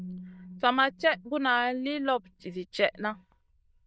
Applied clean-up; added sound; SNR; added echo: neural diffusion model UNIVERSE++.